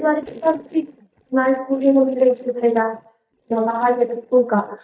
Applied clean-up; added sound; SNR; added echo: neural mask model DeepFilterNet 3.